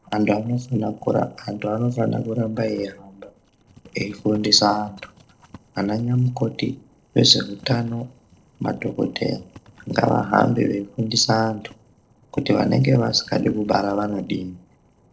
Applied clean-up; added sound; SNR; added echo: neural separator model SepFormer DNS4.